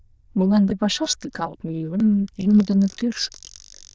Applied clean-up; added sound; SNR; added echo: neural diffusion model UNIVERSE++.